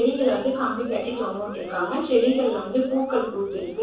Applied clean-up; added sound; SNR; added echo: neural separator model SepFormer DNS4.